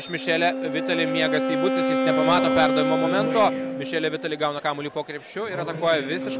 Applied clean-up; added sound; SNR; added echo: none; Wind instrument, woodwind instrument; 1 dB; none.